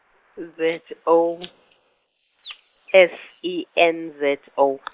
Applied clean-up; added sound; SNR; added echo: neural mask model Resemble Enhance denoiser.